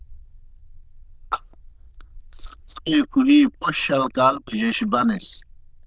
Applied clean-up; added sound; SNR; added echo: neural diffusion model UNIVERSE++.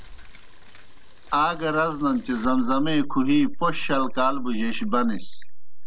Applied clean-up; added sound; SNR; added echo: none; Mechanisms / Bicycle; 2 dB; none.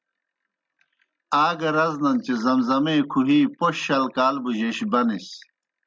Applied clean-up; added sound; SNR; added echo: none; none; none; none.